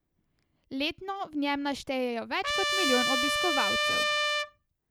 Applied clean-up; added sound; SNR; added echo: none; Trumpet; -5 dB; none.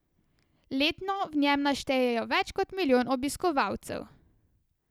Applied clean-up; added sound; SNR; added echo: none; none; none; none.